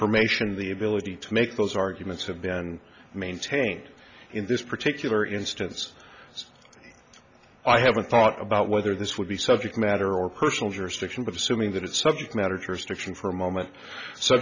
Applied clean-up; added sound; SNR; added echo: none; none; none; none.